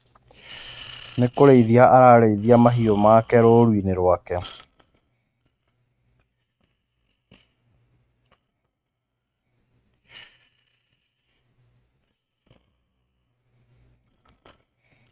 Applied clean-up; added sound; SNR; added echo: neural mask model RNNoise.